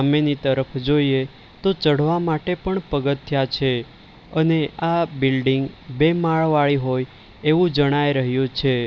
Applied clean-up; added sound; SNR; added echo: none; none; none; none.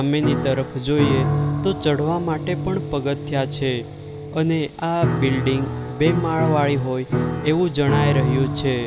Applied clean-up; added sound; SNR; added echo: none; Piano; 2 dB; none.